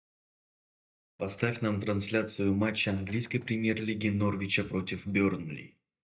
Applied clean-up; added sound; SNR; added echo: neural mask model DeepFilterNet 3.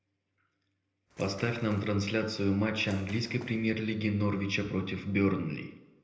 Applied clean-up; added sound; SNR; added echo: neural separator model SepFormer DNS4.